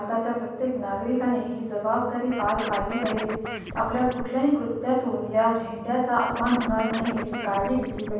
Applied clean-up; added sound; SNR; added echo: none; Scratching (performance technique); 8 dB; reverberation time 1.2 s.